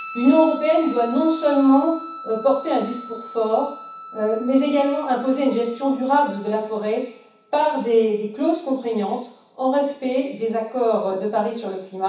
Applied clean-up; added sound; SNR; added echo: none; Guitar; 18 dB; reverberation time 0.7 s.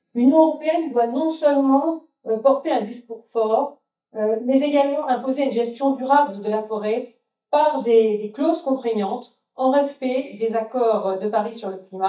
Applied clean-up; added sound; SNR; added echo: neural mask model DeepFilterNet 3.